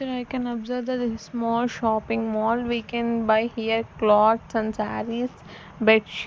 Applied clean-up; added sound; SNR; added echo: none; none; none; none.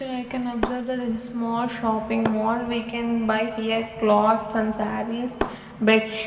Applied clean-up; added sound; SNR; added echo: none; Shatter; 13 dB; reverberation time 2.2 s.